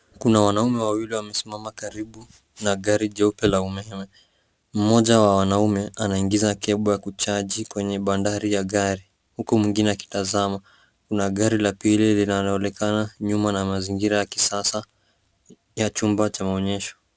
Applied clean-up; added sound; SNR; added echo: none; none; none; none.